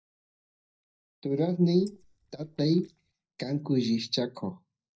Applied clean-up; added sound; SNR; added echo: neural mask model DeepFilterNet 3.